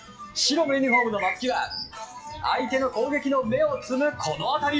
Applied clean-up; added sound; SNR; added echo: classical method log-MMSE.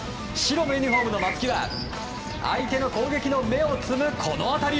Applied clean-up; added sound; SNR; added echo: none; Bird; 11 dB; none.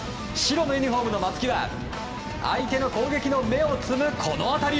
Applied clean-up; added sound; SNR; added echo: none; none; none; none.